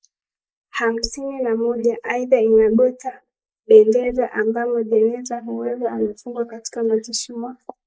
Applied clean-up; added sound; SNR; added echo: neural mask model Resemble Enhance denoiser.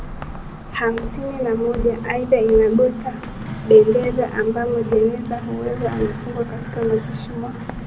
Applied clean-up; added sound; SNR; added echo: none; Walk, footsteps; 15 dB; none.